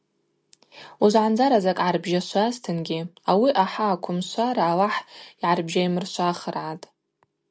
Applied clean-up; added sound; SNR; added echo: none; none; none; none.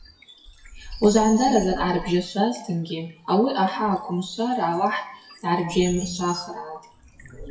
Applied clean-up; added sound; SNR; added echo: classical method WPE with log-MMSE.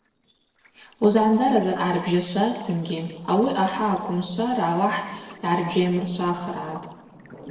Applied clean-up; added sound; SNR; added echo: neural separator model SepFormer DNS4.